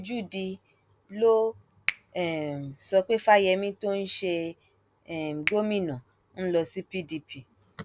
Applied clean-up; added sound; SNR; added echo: none; Finger snapping; 12 dB; none.